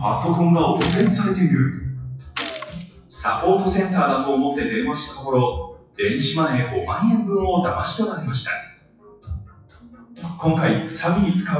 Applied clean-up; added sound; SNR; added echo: classical method WPE with log-MMSE.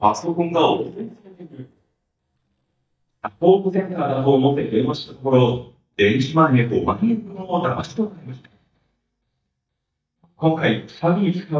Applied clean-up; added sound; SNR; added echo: neural mask model DeepFilterNet 3.